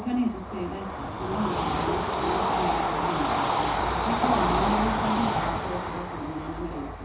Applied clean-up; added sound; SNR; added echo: none; Train / Bird vocalization, bird call, bird song; -4 dB; reverberation time 0.9 s.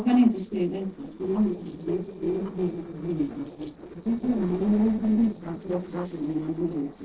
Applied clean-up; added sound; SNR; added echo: neural separator model SepFormer DNS4.